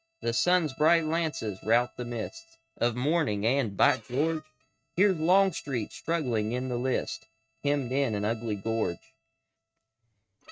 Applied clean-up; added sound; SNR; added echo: neural mask model RNNoise.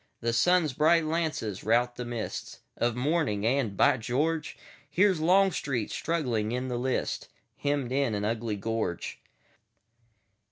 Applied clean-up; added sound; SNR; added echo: none; none; none; none.